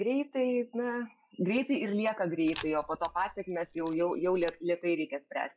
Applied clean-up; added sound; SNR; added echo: classical method log-MMSE.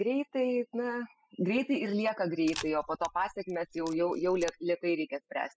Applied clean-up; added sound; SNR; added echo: classical method spectral subtraction.